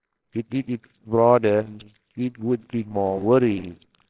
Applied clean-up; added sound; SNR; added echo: neural separator model SepFormer WHAMR!.